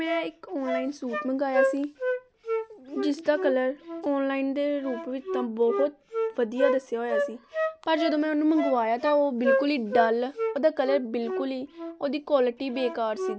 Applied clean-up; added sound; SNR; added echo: none; Wind instrument, woodwind instrument; 4 dB; none.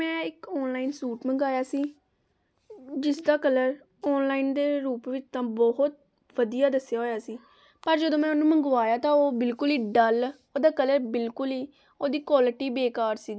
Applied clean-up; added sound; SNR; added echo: none; none; none; none.